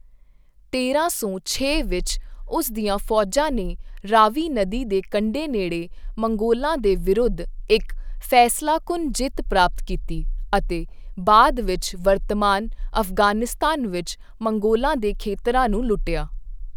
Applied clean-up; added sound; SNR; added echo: none; none; none; none.